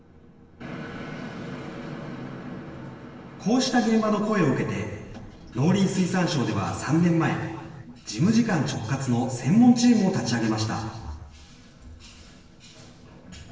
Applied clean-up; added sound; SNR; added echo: none; none; none; reverberation time 1.4 s.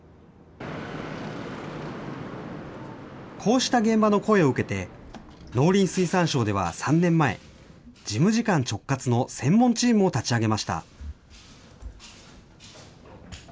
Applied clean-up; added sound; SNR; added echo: none; none; none; none.